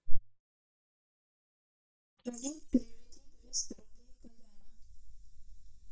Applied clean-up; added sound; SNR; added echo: neural mask model DeepFilterNet 3.